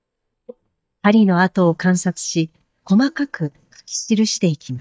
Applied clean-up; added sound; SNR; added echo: neural mask model DeepFilterNet 3.